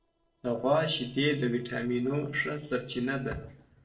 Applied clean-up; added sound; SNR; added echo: neural separator model SepFormer DNS4.